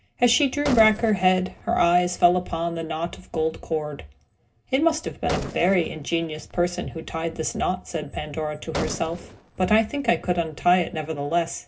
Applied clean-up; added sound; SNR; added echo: none; Gunshot, gunfire; 12 dB; reverberation time 0.4 s.